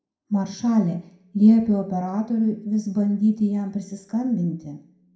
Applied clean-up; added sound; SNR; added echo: none; none; none; reverberation time 0.5 s.